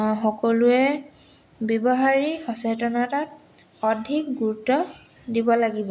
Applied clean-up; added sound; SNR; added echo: none; none; none; none.